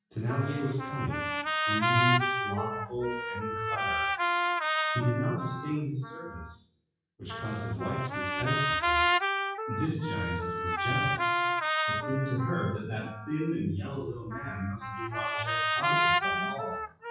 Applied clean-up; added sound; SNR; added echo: classical method WPE with log-MMSE.